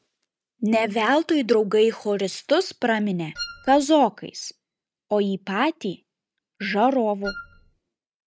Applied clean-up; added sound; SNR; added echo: neural mask model RNNoise.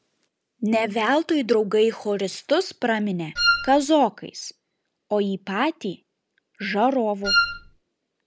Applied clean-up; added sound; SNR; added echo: none; Wind instrument, woodwind instrument; -1 dB; none.